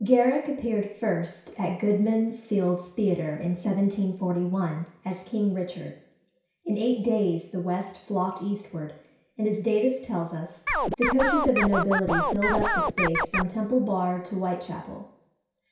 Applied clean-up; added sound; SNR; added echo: none; Scratching (performance technique); -1 dB; reverberation time 0.6 s.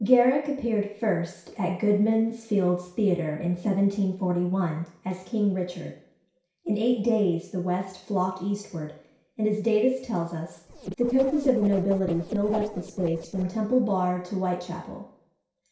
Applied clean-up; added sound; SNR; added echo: neural separator model SepFormer DNS4.